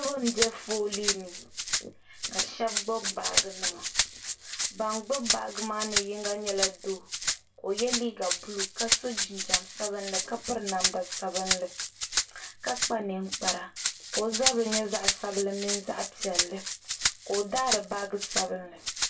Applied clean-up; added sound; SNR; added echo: none; Rattle (instrument); -2 dB; reverberation time 0.2 s.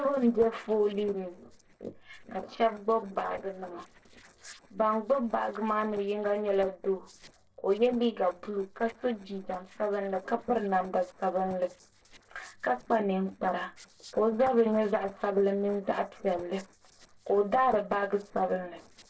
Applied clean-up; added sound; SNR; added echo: neural separator model SepFormer DNS4.